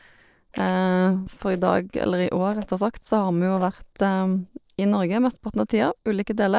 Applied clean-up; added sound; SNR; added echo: neural separator model SepFormer DNS4.